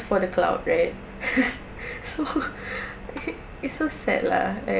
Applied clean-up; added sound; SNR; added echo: none; none; none; none.